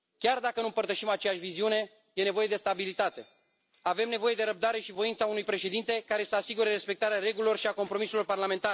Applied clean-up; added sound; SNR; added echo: none; none; none; none.